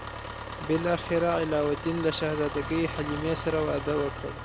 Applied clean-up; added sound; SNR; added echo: none; Engine; 8 dB; none.